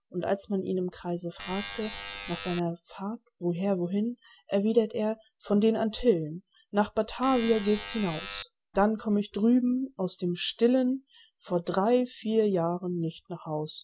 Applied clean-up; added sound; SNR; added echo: none; Alarm; 11 dB; none.